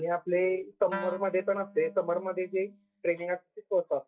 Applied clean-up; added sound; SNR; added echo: neural mask model DeepFilterNet 3.